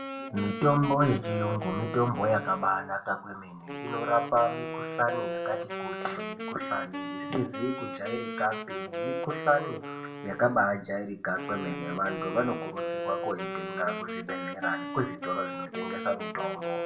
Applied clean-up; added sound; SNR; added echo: none; Wind instrument, woodwind instrument; 6 dB; reverberation time 0.3 s.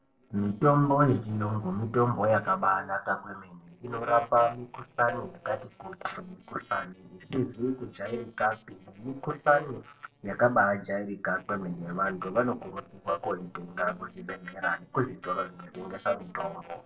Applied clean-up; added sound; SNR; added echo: neural separator model SepFormer DNS4.